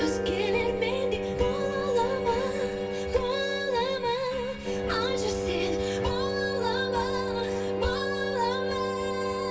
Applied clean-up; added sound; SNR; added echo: none; Wind instrument, woodwind instrument; 0 dB; reverberation time 0.2 s.